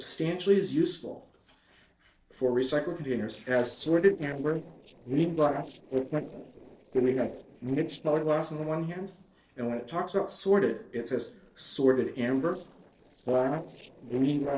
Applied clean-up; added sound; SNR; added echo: neural separator model SepFormer DNS4.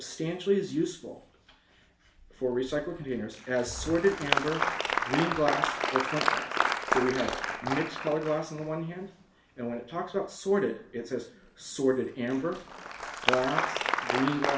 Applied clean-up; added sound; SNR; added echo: none; Applause; 2 dB; reverberation time 0.4 s.